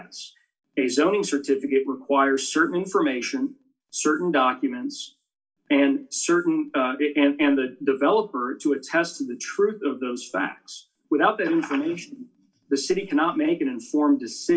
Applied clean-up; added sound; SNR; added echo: none; none; none; reverberation time 0.2 s.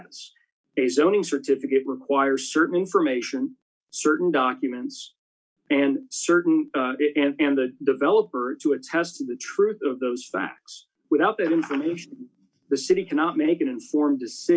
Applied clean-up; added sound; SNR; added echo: none; none; none; none.